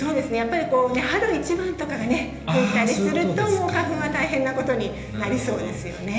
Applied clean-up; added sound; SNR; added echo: none; none; none; reverberation time 1.0 s.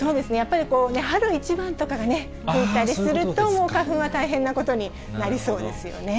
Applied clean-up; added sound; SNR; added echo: none; none; none; none.